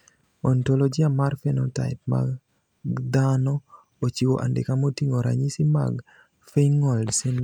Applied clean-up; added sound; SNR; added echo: none; none; none; none.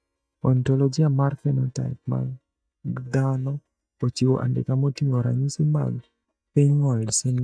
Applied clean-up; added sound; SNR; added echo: neural mask model DeepFilterNet 3.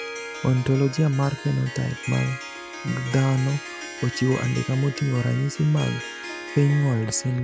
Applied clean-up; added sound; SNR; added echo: none; Harp; 12 dB; none.